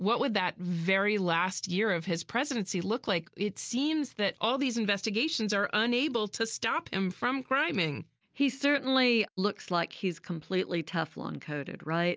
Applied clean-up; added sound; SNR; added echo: none; none; none; none.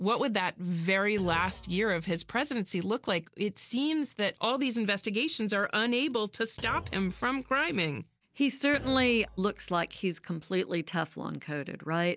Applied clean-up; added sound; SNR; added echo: none; Thump, thud; 17 dB; none.